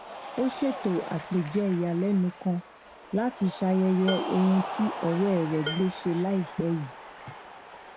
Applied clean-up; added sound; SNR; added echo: none; Cheering + Dishes, pots, and pans; 11 dB; none.